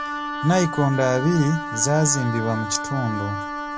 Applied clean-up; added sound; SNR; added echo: none; Wind instrument, woodwind instrument; 7 dB; none.